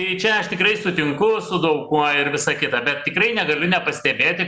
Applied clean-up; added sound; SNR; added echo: none; none; none; none.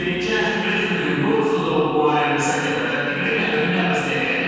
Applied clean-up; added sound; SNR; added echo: none; none; none; reverberation time 2.1 s.